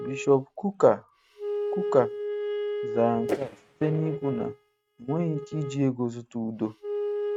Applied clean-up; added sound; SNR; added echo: neural mask model RNNoise.